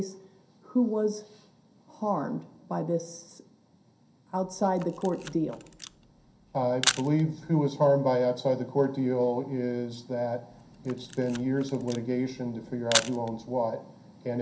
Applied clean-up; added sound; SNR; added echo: none; Camera; 7 dB; reverberation time 0.3 s.